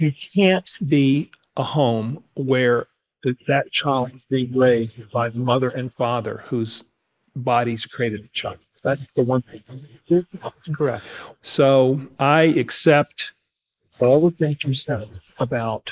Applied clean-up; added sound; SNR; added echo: neural mask model Resemble Enhance denoiser.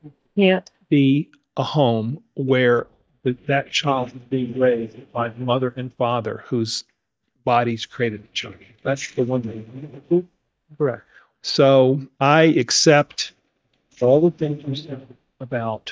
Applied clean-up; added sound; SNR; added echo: neural mask model DeepFilterNet 3.